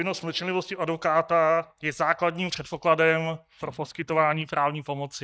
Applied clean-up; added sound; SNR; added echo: neural mask model DeepFilterNet 3.